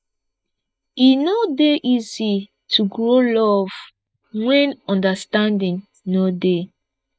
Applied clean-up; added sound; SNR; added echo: neural mask model DeepFilterNet 3.